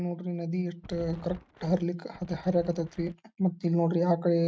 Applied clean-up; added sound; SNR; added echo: neural mask model RNNoise.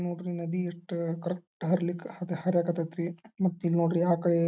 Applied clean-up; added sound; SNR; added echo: none; none; none; none.